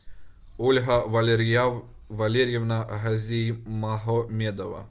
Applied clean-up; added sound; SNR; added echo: none; none; none; none.